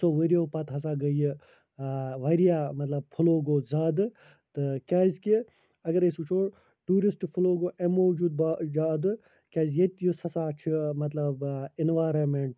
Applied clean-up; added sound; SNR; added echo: none; none; none; none.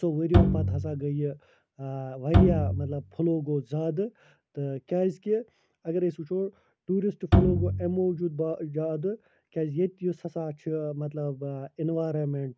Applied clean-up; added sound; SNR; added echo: none; Bowed string instrument; -4 dB; none.